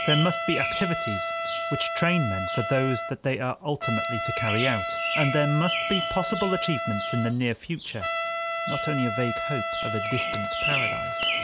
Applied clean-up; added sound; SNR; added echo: none; Bird vocalization, bird call, bird song + Trumpet; 1 dB; none.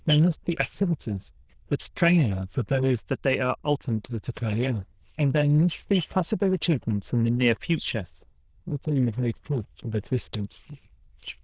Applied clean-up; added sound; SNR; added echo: neural diffusion model UNIVERSE++.